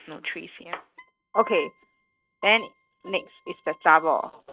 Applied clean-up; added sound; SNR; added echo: neural mask model RNNoise.